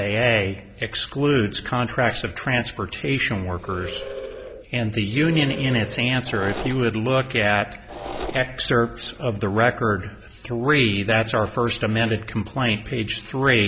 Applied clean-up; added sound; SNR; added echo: none; Mechanisms + Animal; 12 dB; none.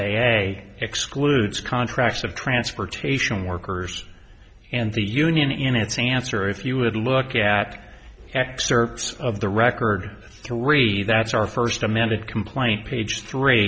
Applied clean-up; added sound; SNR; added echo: none; none; none; none.